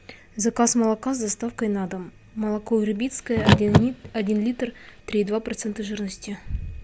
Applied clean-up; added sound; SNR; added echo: none; Car; 0 dB; none.